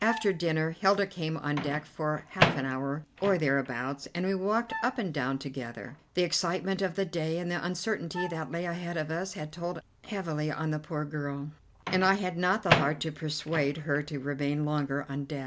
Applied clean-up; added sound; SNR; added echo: none; Wind instrument, woodwind instrument + Microwave oven; 7 dB; none.